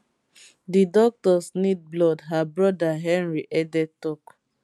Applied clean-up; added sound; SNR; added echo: none; none; none; none.